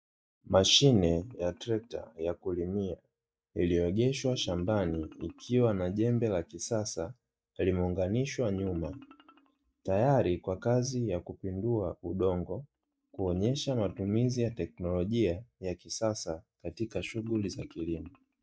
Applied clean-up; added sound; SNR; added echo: neural mask model DeepFilterNet 3.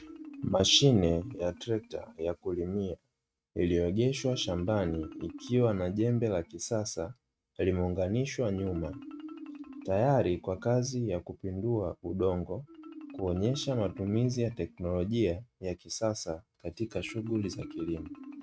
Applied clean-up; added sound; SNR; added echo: neural mask model RNNoise.